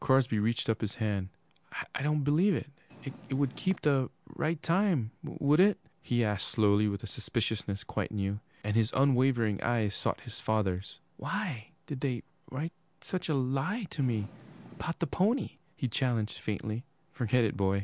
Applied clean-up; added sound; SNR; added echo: none; Purr; 18 dB; none.